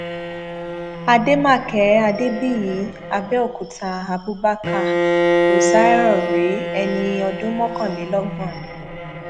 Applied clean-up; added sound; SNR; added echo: none; Bowed string instrument; 2 dB; none.